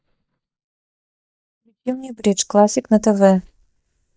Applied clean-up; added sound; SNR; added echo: neural mask model DeepFilterNet 3.